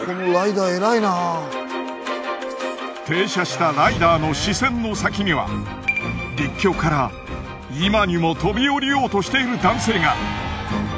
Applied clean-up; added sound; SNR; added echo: none; none; none; none.